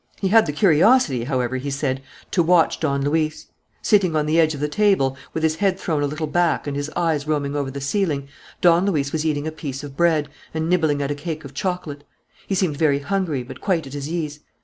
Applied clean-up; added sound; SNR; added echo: none; none; none; none.